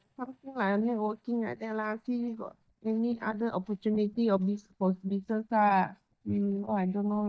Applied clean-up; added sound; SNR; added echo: neural mask model DeepFilterNet 3.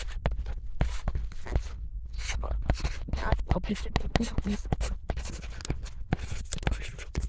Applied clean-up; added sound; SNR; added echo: neural diffusion model UNIVERSE++.